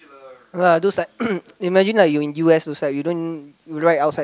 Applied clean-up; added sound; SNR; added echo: none; none; none; none.